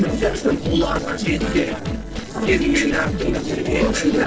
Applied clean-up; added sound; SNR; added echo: neural separator model SepFormer DNS4.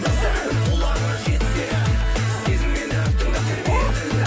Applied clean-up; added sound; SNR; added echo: none; Zipper (clothing); 13 dB; none.